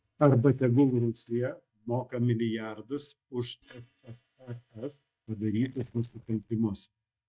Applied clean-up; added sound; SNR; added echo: neural mask model DeepFilterNet 3.